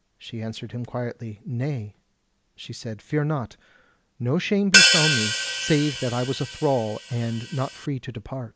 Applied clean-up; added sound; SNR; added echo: none; Crash cymbal / Hi-hat; -4 dB; none.